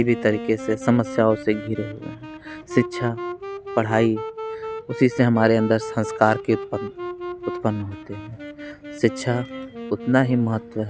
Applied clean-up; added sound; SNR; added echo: none; Wind instrument, woodwind instrument; 11 dB; none.